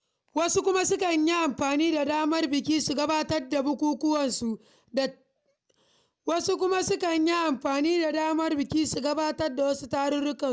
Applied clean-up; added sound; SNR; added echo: none; none; none; none.